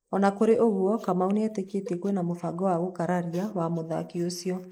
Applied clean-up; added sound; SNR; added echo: neural mask model Resemble Enhance denoiser.